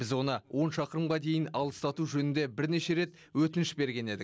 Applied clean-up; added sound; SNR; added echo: none; none; none; none.